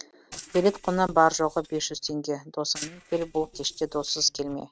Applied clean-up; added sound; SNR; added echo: neural mask model RNNoise.